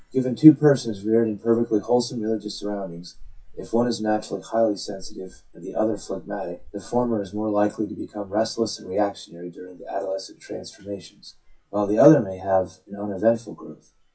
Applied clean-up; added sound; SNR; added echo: classical method WPE with log-MMSE.